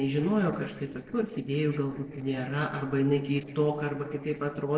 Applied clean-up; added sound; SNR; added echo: neural separator model SepFormer DNS4.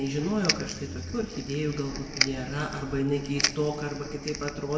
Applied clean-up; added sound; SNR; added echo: none; Crackle; 4 dB; reverberation time 1.3 s.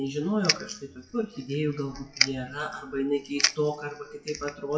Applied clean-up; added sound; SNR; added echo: classical method WPE with log-MMSE.